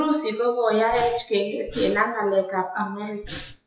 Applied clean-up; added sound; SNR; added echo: classical method WPE with log-MMSE.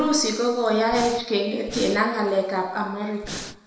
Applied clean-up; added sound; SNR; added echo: none; Breathing; 11 dB; reverberation time 0.9 s.